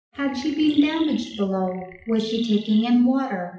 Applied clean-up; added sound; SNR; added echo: classical method WPE with log-MMSE.